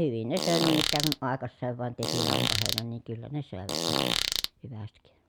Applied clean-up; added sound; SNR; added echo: none; Fart; -2 dB; none.